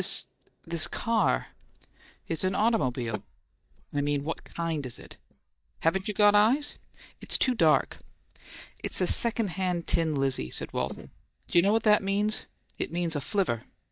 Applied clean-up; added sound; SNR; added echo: neural mask model DeepFilterNet 3.